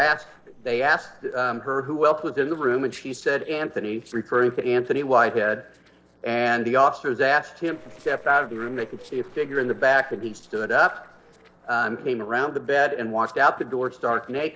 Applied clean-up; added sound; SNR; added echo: neural separator model SepFormer DNS4.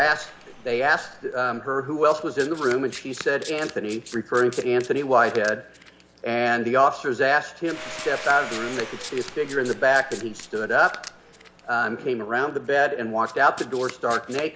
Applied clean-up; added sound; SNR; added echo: none; Domestic sounds, home sounds + Domestic sounds, home sounds; 17 dB; none.